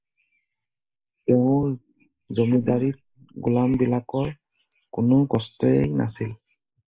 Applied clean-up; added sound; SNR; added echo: neural mask model Resemble Enhance denoiser.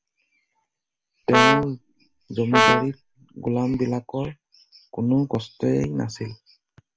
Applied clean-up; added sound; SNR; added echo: none; Brass instrument; -4 dB; none.